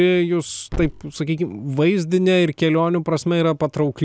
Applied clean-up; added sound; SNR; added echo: none; Thump, thud; 18 dB; none.